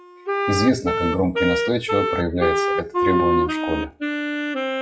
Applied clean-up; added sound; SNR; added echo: classical method WPE with log-MMSE.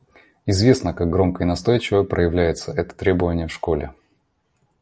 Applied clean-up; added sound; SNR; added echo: none; none; none; none.